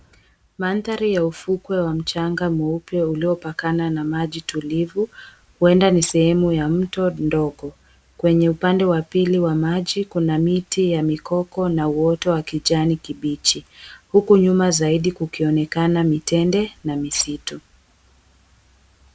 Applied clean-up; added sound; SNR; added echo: none; none; none; none.